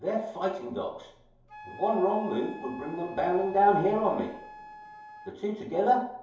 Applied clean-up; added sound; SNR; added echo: none; Wind instrument, woodwind instrument; 18 dB; reverberation time 2.8 s.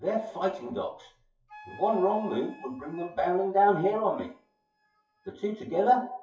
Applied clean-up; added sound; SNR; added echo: classical method WPE with log-MMSE.